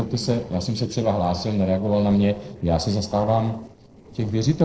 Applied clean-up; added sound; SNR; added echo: neural separator model SepFormer DNS4.